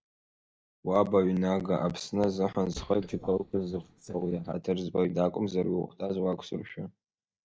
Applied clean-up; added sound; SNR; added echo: neural mask model DeepFilterNet 3.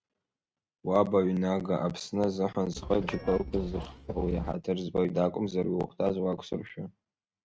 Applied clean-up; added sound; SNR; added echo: neural mask model RNNoise.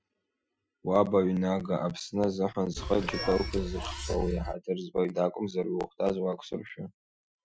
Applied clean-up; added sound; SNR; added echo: classical method Wiener filter.